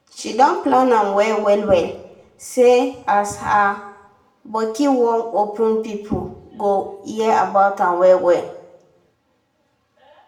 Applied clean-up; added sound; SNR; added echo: none; none; none; reverberation time 0.7 s.